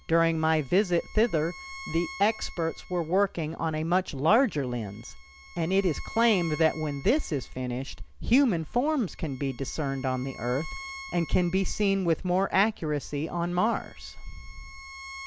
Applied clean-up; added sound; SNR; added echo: none; Bowed string instrument; 19 dB; none.